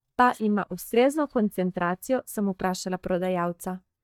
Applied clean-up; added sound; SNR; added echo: neural mask model DeepFilterNet 3.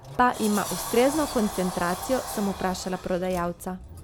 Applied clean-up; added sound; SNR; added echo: none; Sliding door; 10 dB; none.